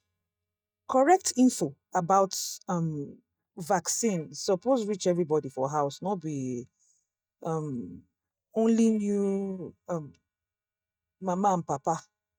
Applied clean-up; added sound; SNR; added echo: neural mask model DeepFilterNet 3.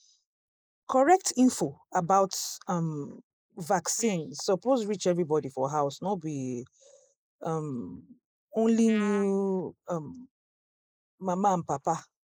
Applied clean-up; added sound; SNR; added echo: neural mask model Resemble Enhance denoiser.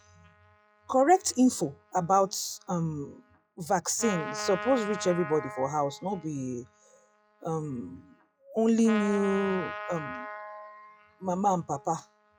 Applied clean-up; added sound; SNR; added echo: classical method log-MMSE.